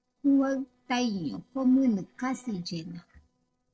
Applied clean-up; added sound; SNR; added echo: neural separator model SepFormer DNS4.